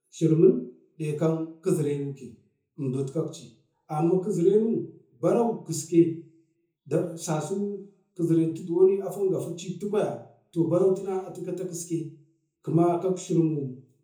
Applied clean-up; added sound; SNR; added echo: none; none; none; reverberation time 0.6 s.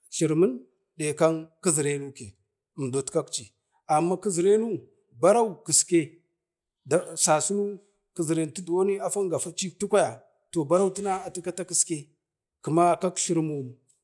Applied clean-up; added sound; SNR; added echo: none; none; none; none.